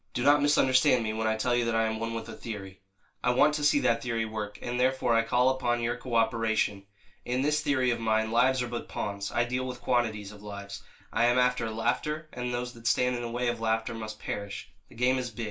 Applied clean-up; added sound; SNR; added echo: none; none; none; reverberation time 0.2 s.